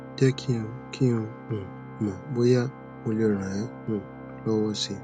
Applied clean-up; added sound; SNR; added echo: none; Organ; 13 dB; none.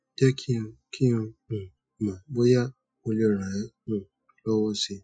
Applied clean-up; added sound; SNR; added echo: classical method Wiener filter.